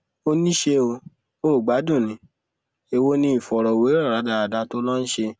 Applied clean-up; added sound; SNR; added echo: none; none; none; none.